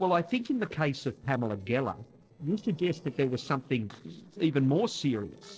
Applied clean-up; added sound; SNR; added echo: neural separator model SepFormer DNS4.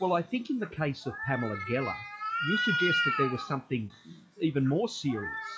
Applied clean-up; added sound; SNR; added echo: classical method WPE with log-MMSE.